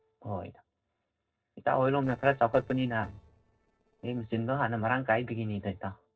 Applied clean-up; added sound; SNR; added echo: neural separator model SepFormer DNS4.